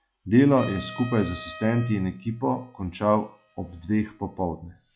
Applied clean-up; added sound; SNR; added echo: classical method log-MMSE.